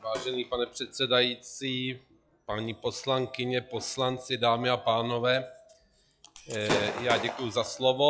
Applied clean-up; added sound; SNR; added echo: classical method log-MMSE.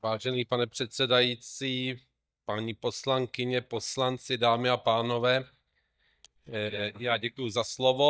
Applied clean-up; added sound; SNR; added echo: neural mask model DeepFilterNet 3.